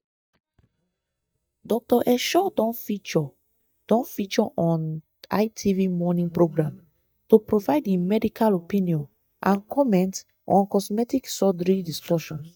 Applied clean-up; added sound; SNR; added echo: neural mask model DeepFilterNet 3.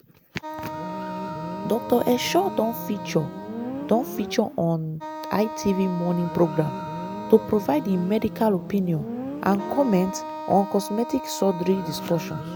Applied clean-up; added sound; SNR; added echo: none; Motorcycle + Wind instrument, woodwind instrument; 9 dB; none.